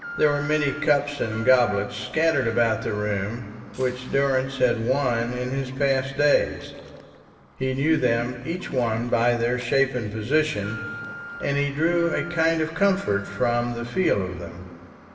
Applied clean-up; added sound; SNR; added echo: none; Alarm; 17 dB; reverberation time 2.0 s.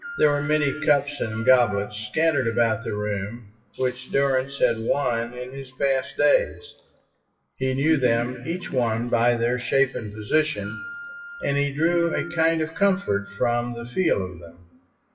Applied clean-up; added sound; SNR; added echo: classical method WPE with log-MMSE.